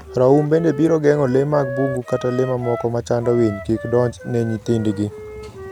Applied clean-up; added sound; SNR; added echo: none; Wind instrument, woodwind instrument; 13 dB; none.